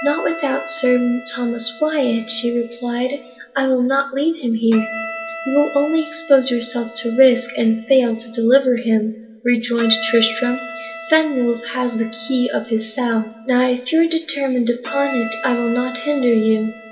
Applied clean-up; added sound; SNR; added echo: none; Bowed string instrument; 15 dB; reverberation time 0.7 s.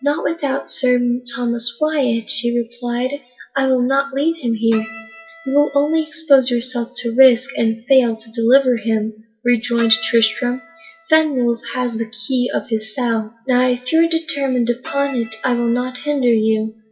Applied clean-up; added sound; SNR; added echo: classical method WPE with log-MMSE.